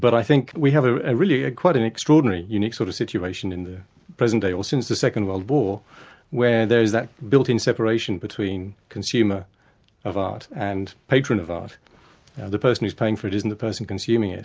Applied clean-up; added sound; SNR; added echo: none; none; none; none.